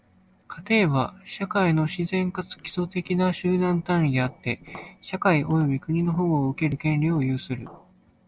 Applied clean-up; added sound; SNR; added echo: neural separator model SepFormer DNS4.